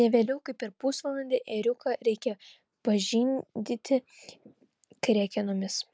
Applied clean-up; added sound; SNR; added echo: none; none; none; none.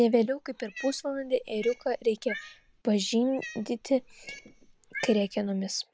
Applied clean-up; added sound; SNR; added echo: none; Cat; 16 dB; none.